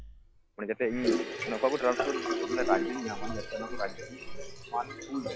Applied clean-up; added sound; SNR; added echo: classical method log-MMSE.